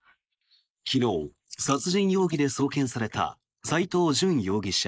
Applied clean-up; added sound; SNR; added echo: neural mask model Resemble Enhance denoiser.